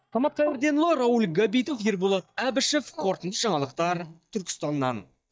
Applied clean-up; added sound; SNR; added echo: neural mask model DeepFilterNet 3.